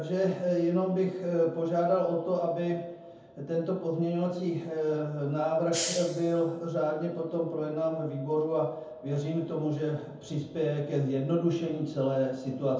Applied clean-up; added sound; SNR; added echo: none; Hiss; 10 dB; reverberation time 0.7 s.